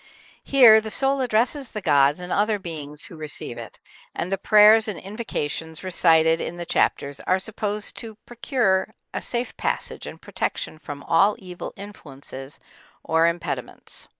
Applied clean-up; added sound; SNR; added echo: neural mask model Resemble Enhance denoiser.